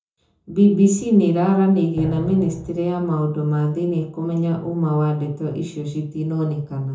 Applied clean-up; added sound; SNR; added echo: none; Drum; 10 dB; reverberation time 0.5 s.